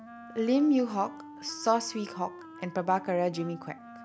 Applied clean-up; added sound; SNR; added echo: none; Wind instrument, woodwind instrument; 17 dB; none.